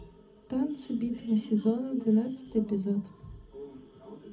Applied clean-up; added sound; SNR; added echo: none; none; none; reverberation time 0.4 s.